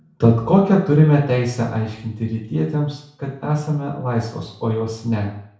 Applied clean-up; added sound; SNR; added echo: none; none; none; reverberation time 0.6 s.